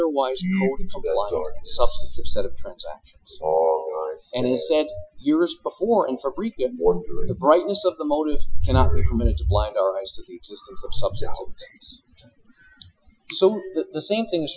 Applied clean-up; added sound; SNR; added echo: classical method Wiener filter.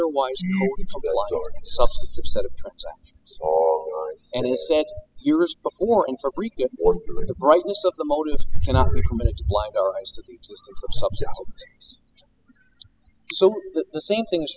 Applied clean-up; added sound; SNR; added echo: classical method spectral subtraction.